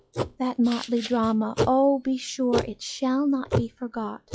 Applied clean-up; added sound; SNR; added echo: classical method log-MMSE.